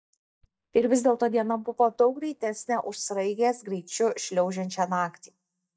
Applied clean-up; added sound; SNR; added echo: neural mask model DeepFilterNet 3.